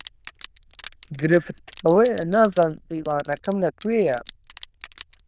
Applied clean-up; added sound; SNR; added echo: neural diffusion model UNIVERSE++.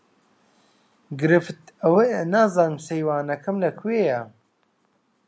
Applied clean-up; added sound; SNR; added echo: none; none; none; none.